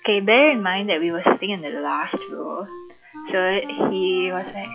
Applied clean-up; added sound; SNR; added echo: classical method log-MMSE.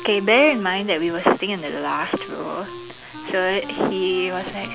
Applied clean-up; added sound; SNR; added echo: none; Wind instrument, woodwind instrument; 16 dB; none.